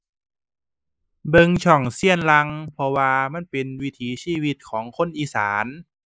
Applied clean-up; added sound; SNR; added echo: neural mask model Resemble Enhance denoiser.